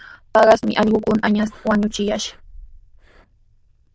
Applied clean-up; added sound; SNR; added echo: neural diffusion model UNIVERSE++.